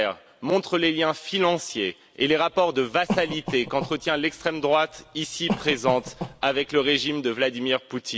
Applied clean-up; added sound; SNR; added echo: none; Cough; 10 dB; none.